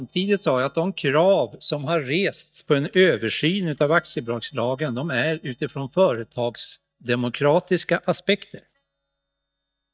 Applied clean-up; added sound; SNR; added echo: neural mask model DeepFilterNet 3.